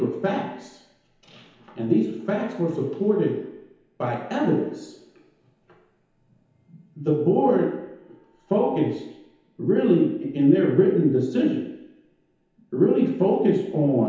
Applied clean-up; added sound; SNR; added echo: none; none; none; reverberation time 1.0 s.